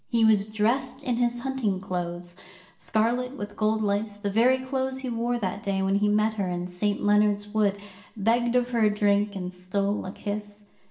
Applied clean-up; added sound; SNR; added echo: none; none; none; reverberation time 0.6 s.